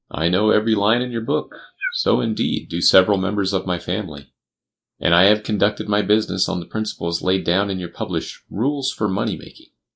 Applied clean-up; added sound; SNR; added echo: neural mask model Resemble Enhance denoiser.